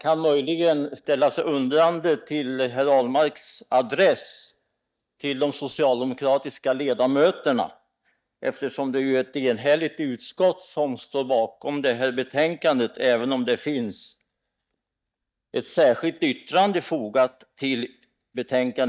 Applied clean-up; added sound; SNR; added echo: neural mask model DeepFilterNet 3.